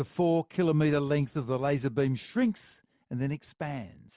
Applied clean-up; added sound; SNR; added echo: none; none; none; none.